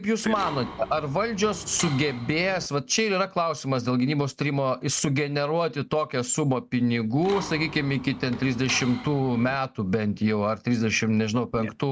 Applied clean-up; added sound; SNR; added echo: none; Mechanisms; 13 dB; none.